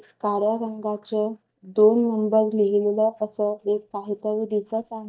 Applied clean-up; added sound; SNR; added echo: neural mask model DeepFilterNet 3.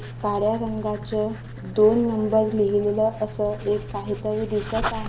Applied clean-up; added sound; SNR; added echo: none; Writing; 10 dB; reverberation time 1.3 s.